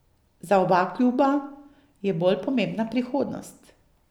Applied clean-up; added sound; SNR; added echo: none; none; none; none.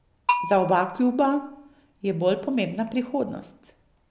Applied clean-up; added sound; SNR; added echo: none; Bell; 7 dB; none.